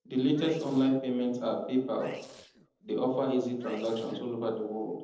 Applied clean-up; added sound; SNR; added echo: neural separator model SepFormer DNS4.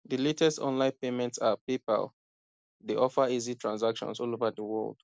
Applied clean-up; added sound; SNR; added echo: none; none; none; none.